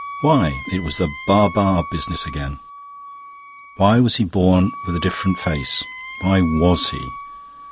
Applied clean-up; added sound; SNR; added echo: none; Wind instrument, woodwind instrument; 14 dB; none.